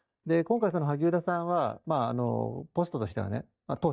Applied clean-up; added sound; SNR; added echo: neural mask model DeepFilterNet 3.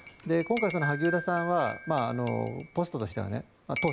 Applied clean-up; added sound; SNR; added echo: none; Cutlery, silverware / Dishes, pots, and pans / Chink, clink + Ringtone / Bell; 10 dB; none.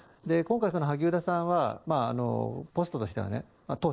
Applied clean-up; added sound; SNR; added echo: neural mask model Resemble Enhance denoiser.